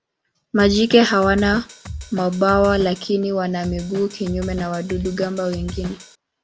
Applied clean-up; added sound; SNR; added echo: none; Drum kit; 12 dB; none.